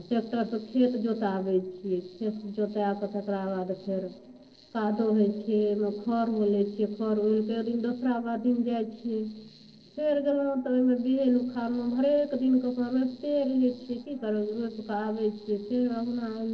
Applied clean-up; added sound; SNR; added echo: neural separator model SepFormer DNS4.